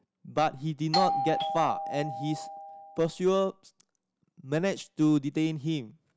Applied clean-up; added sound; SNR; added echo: none; Doorbell; 2 dB; none.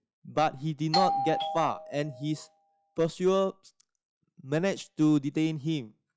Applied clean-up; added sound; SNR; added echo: classical method log-MMSE.